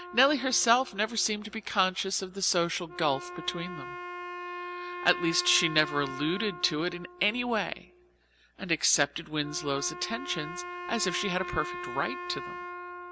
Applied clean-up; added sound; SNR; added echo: none; Wind instrument, woodwind instrument; 10 dB; none.